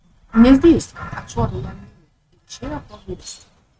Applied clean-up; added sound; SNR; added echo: neural mask model RNNoise.